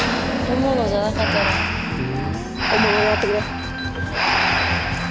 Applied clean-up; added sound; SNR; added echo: none; Breathing; 2 dB; none.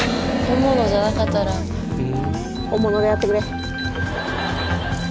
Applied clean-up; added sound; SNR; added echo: none; none; none; none.